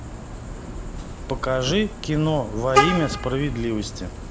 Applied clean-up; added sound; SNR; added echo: none; Vehicle horn, car horn, honking; 3 dB; none.